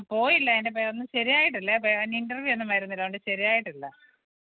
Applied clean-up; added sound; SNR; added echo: none; none; none; none.